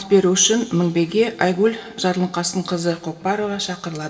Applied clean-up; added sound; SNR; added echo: none; none; none; reverberation time 0.2 s.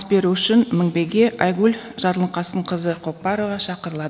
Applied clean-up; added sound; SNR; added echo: none; none; none; none.